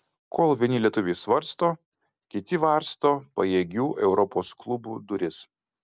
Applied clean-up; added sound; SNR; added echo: none; none; none; none.